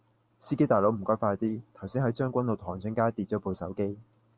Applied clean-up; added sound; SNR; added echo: none; none; none; none.